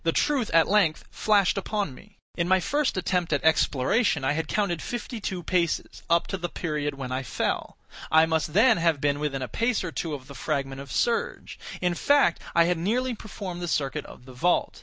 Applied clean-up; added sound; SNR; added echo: none; none; none; none.